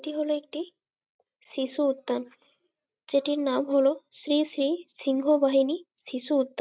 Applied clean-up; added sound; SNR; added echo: none; none; none; none.